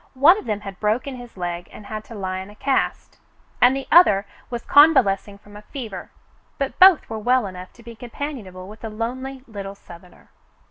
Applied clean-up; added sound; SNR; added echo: none; none; none; none.